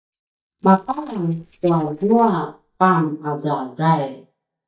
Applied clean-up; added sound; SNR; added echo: neural mask model DeepFilterNet 3.